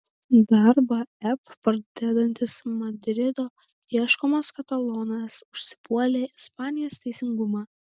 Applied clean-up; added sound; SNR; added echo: none; none; none; none.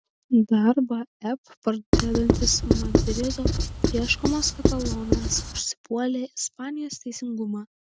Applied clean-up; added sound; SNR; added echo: none; Writing; -3 dB; none.